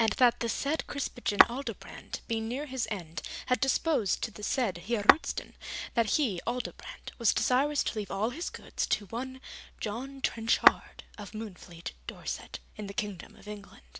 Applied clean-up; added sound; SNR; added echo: none; Tap / Glass; -2 dB; none.